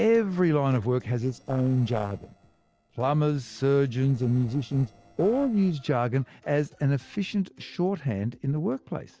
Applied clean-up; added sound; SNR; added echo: neural separator model SepFormer DNS4.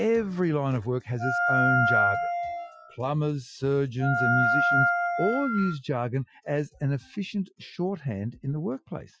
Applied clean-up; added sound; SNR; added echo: classical method Wiener filter.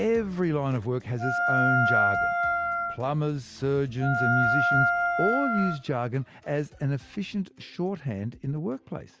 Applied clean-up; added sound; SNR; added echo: none; Wind instrument, woodwind instrument; -3 dB; none.